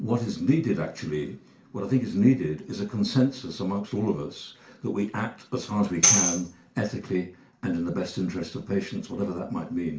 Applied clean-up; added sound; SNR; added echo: none; Tambourine; -1 dB; reverberation time 0.3 s.